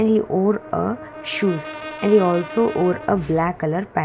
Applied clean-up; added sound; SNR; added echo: none; Brass instrument; 15 dB; none.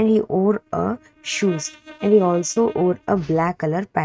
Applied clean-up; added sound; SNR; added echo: neural mask model RNNoise.